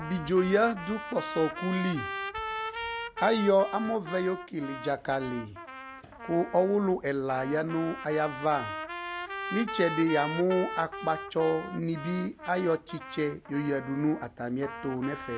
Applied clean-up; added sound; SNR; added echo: none; Trumpet; 9 dB; none.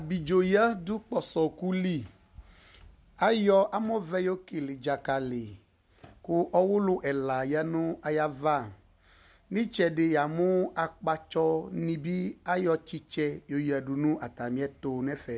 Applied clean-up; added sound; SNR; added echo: none; none; none; none.